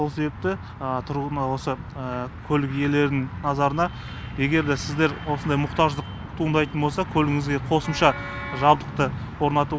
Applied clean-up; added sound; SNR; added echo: none; none; none; none.